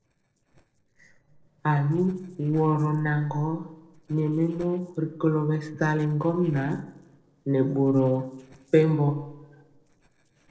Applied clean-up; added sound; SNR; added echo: neural separator model SepFormer DNS4.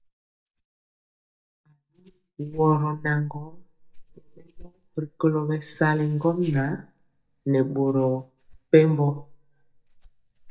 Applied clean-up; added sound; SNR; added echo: neural mask model DeepFilterNet 3.